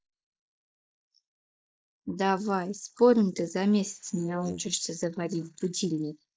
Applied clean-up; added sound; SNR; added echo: neural mask model Resemble Enhance denoiser.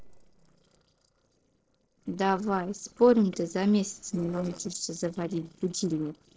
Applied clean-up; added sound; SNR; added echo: neural separator model SepFormer DNS4.